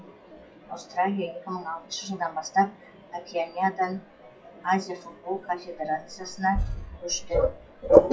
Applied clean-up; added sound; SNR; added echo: classical method WPE with log-MMSE.